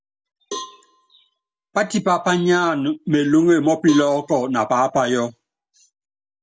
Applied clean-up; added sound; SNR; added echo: none; Cowbell; 18 dB; none.